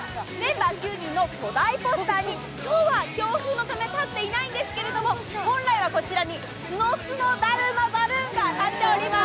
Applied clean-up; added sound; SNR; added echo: none; none; none; none.